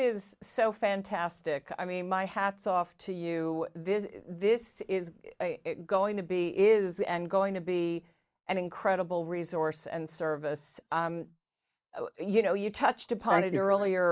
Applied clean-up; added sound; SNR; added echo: neural mask model Resemble Enhance denoiser.